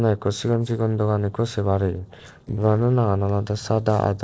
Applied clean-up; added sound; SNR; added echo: neural separator model SepFormer DNS4.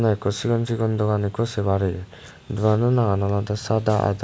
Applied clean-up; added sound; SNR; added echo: none; none; none; none.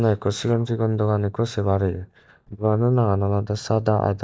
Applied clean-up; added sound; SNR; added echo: neural mask model DeepFilterNet 3.